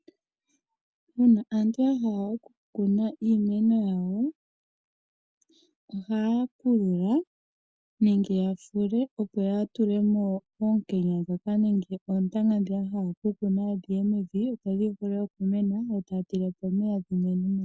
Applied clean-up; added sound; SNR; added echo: none; none; none; none.